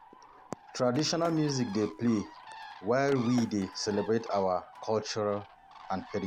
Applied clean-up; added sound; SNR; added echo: none; Bird + Skateboard; 16 dB; none.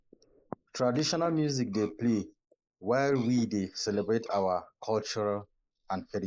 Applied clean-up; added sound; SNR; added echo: neural mask model Resemble Enhance denoiser.